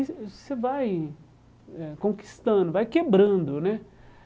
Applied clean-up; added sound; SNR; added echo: none; none; none; none.